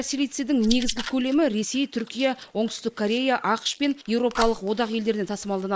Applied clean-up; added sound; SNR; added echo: neural mask model Resemble Enhance denoiser.